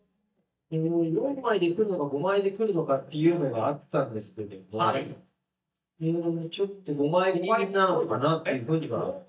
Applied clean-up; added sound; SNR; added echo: neural mask model DeepFilterNet 3.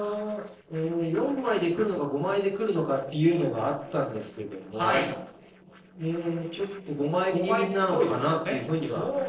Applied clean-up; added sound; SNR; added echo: neural separator model SepFormer DNS4.